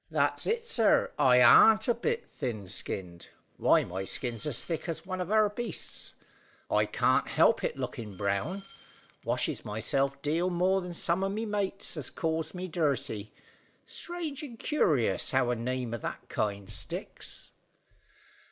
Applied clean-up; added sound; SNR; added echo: none; Glass; 12 dB; none.